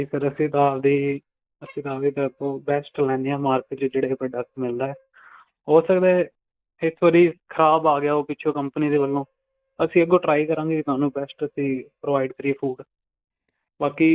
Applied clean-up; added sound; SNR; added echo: neural mask model DeepFilterNet 3.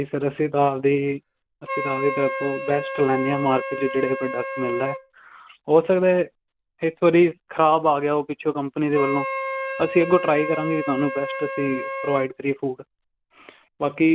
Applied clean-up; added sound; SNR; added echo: none; Wind instrument, woodwind instrument; 9 dB; none.